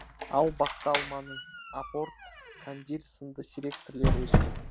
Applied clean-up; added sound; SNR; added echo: none; Squeak; -2 dB; none.